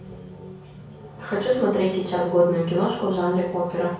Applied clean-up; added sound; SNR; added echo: none; none; none; reverberation time 0.6 s.